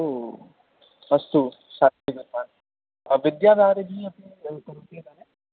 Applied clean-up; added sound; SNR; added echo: none; none; none; none.